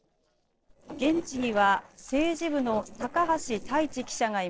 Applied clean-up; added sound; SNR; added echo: neural separator model SepFormer DNS4.